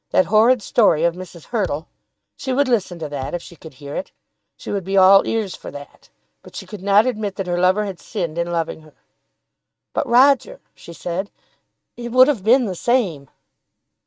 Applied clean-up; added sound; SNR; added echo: neural mask model RNNoise.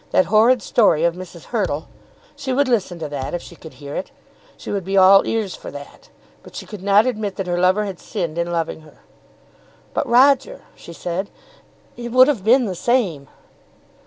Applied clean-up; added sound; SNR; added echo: none; Thump, thud; 19 dB; none.